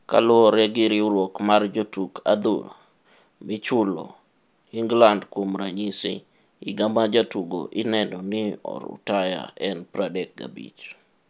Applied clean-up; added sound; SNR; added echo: none; none; none; none.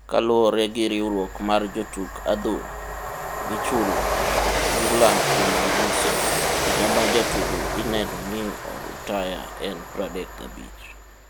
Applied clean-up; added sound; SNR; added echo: none; Train; 0 dB; none.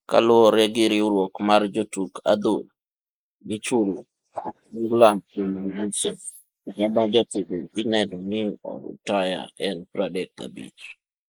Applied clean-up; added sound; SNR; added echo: neural mask model Resemble Enhance denoiser.